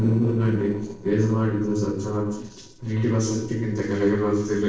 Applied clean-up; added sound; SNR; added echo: neural separator model SepFormer DNS4.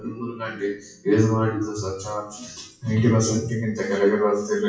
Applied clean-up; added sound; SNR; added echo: classical method WPE with log-MMSE.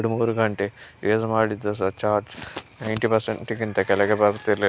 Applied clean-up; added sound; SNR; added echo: none; none; none; none.